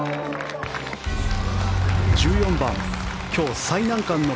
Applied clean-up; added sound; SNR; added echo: none; Applause; 11 dB; none.